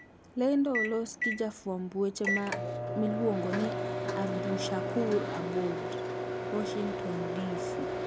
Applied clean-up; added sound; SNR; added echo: none; Microwave oven; 2 dB; none.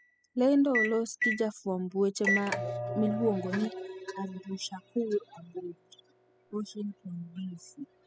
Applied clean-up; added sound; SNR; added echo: classical method spectral subtraction.